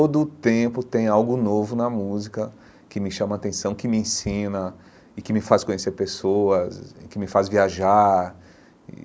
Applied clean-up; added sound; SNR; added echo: none; none; none; none.